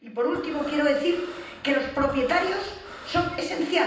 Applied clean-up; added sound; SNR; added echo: none; Breathing; 16 dB; reverberation time 0.9 s.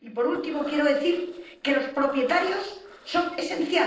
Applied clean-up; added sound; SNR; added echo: neural separator model SepFormer DNS4.